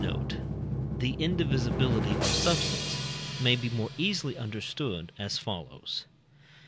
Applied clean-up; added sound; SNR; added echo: none; Drum; 1 dB; none.